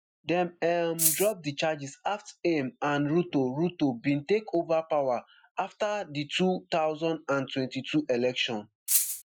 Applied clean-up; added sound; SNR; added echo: classical method Wiener filter.